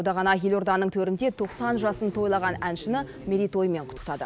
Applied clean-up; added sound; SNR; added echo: none; none; none; none.